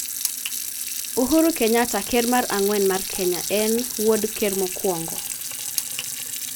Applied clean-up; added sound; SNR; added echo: none; Sink (filling or washing) / Water tap, faucet; 5 dB; none.